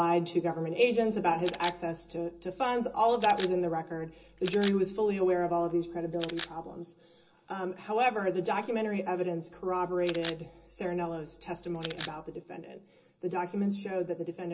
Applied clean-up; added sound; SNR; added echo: none; Camera; 16 dB; reverberation time 0.2 s.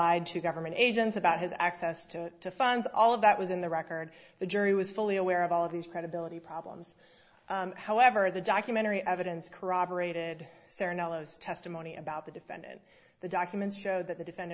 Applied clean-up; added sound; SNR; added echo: none; none; none; none.